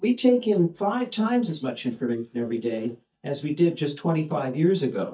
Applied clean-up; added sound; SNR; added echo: neural mask model DeepFilterNet 3.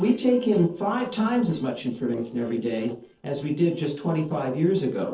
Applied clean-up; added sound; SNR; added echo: neural separator model SepFormer DNS4.